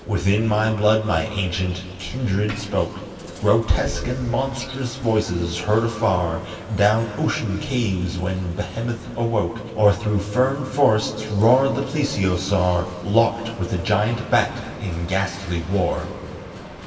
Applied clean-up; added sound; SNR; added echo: none; Bicycle; 18 dB; reverberation time 2.4 s.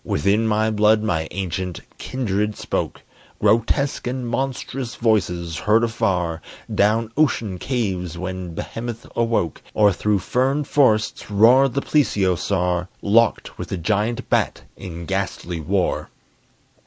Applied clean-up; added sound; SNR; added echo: none; none; none; none.